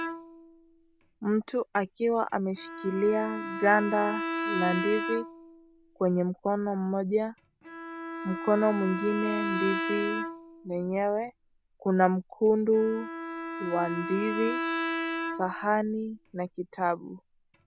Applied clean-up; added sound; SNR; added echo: none; Bowed string instrument; 7 dB; none.